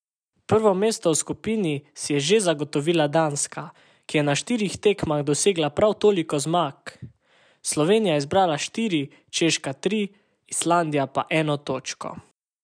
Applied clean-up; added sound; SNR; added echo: none; none; none; none.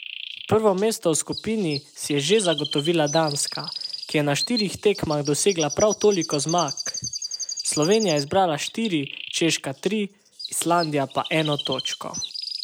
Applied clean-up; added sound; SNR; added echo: none; Chirp, tweet; 10 dB; none.